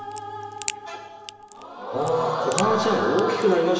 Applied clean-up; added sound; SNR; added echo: none; Crack; 15 dB; reverberation time 1.1 s.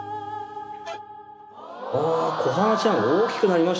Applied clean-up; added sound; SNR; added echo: none; none; none; none.